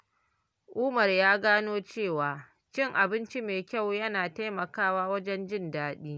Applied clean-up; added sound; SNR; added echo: none; none; none; none.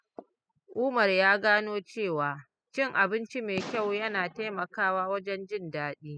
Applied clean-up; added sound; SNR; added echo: classical method spectral subtraction.